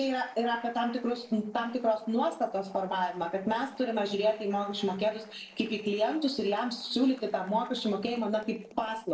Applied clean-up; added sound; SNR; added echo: neural separator model SepFormer DNS4.